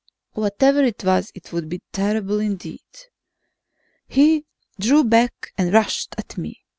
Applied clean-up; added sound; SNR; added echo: none; none; none; none.